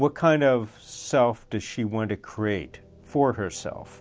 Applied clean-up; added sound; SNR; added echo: none; none; none; none.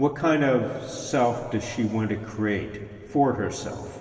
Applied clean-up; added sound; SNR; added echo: none; none; none; reverberation time 2.9 s.